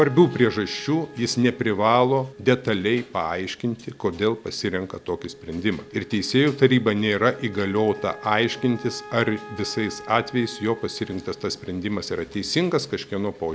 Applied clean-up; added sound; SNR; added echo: none; Wind instrument, woodwind instrument; 20 dB; none.